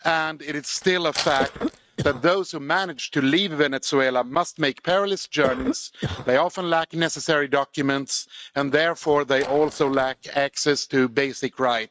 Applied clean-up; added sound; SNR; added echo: neural mask model RNNoise.